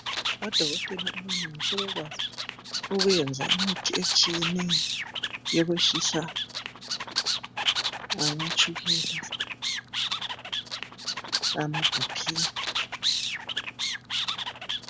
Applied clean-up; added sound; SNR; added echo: none; Animal; -2 dB; none.